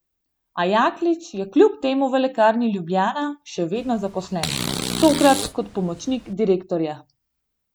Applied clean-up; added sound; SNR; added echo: none; Fart; 7 dB; none.